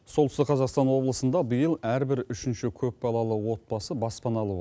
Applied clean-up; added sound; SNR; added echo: none; none; none; none.